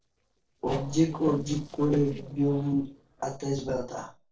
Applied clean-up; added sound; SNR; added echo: neural separator model SepFormer DNS4.